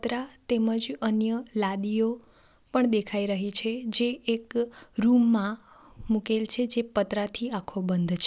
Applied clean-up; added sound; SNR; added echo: none; none; none; none.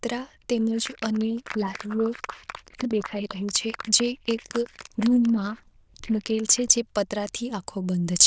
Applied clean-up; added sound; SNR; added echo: neural diffusion model UNIVERSE++.